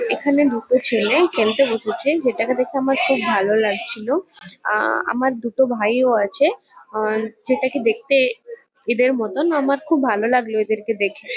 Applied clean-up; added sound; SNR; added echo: none; none; none; none.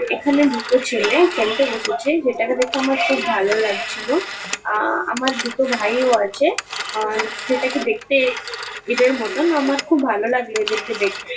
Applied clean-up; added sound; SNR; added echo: none; Telephone; 10 dB; reverberation time 0.2 s.